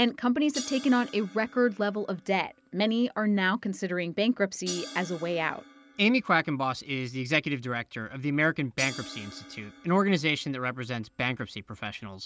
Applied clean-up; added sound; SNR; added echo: none; Crash cymbal; 18 dB; none.